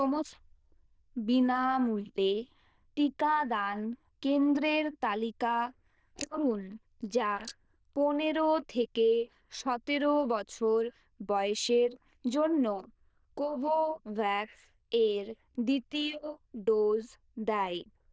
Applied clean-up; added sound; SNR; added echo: neural diffusion model UNIVERSE++.